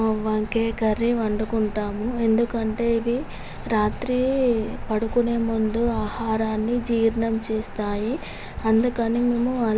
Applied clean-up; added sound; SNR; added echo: none; none; none; none.